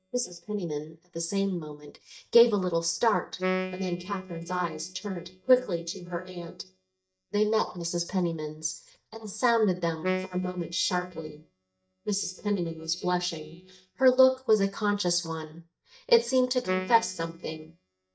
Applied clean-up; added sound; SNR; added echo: neural mask model DeepFilterNet 3.